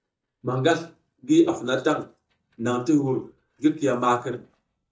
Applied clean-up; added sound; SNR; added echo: neural mask model DeepFilterNet 3.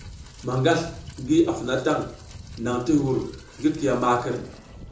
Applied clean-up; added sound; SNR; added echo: none; Rain; 17 dB; reverberation time 0.6 s.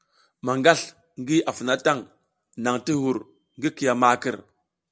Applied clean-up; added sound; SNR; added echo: none; none; none; none.